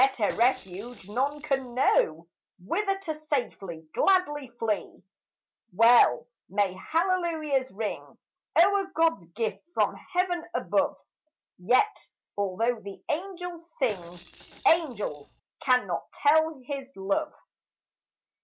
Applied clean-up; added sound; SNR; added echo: none; Rattle / Rattle (instrument); 16 dB; none.